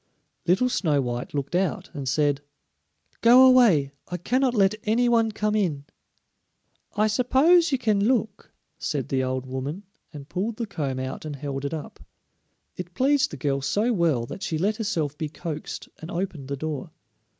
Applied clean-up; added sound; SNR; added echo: none; none; none; none.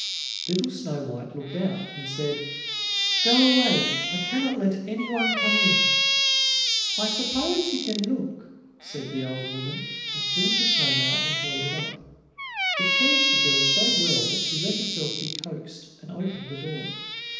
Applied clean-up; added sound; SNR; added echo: none; Squeak; -3 dB; reverberation time 0.9 s.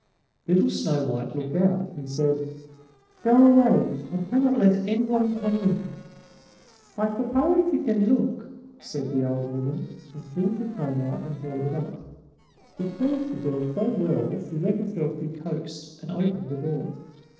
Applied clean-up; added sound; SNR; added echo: neural separator model SepFormer DNS4.